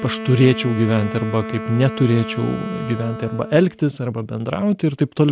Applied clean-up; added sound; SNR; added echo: none; Wind instrument, woodwind instrument; 11 dB; none.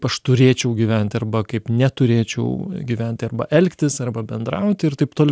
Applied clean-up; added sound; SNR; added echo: none; none; none; none.